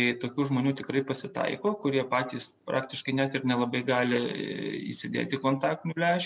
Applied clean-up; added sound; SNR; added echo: none; none; none; none.